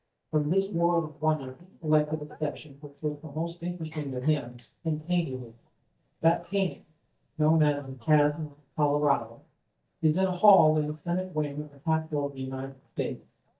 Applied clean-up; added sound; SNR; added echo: neural mask model DeepFilterNet 3.